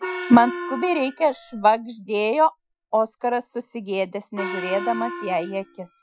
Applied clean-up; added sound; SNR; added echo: classical method Wiener filter.